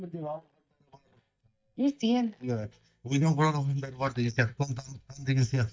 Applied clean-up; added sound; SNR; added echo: neural mask model DeepFilterNet 3.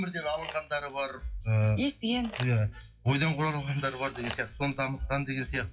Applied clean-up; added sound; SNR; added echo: classical method WPE with log-MMSE.